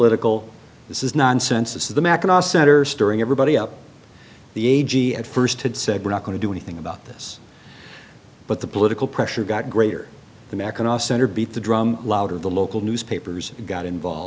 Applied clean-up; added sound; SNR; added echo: none; none; none; none.